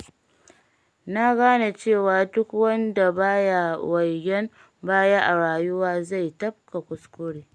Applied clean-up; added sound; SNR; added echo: none; none; none; none.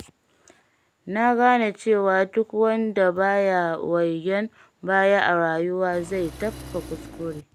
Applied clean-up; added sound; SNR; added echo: none; Engine; 16 dB; none.